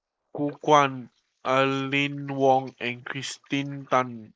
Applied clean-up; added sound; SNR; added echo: neural mask model Resemble Enhance denoiser.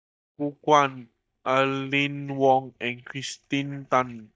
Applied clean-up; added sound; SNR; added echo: neural mask model DeepFilterNet 3.